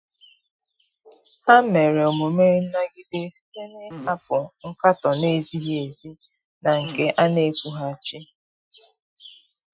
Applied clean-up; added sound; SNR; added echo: classical method Wiener filter.